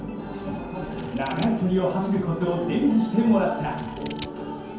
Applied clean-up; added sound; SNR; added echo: none; Scissors; 16 dB; reverberation time 0.9 s.